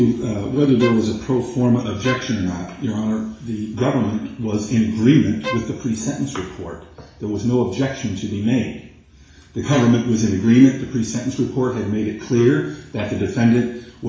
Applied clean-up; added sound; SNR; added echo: none; Bowed string instrument; 11 dB; reverberation time 0.7 s.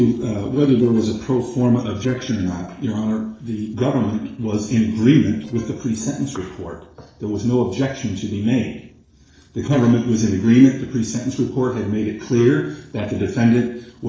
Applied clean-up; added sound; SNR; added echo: neural separator model SepFormer DNS4.